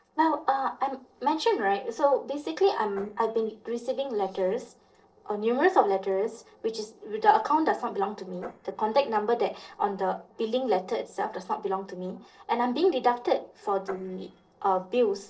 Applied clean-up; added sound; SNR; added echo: neural separator model SepFormer DNS4.